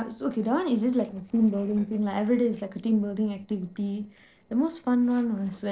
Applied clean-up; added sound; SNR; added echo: neural separator model SepFormer DNS4.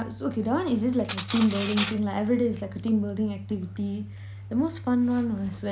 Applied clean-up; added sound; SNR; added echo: none; Cutlery, silverware; 11 dB; none.